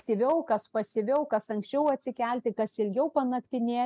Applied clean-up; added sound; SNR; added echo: none; none; none; none.